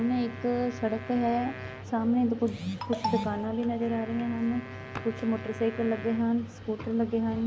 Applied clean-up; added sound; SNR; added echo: none; Wind instrument, woodwind instrument; 17 dB; none.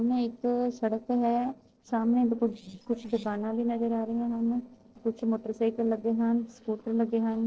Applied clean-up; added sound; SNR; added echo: neural separator model SepFormer DNS4.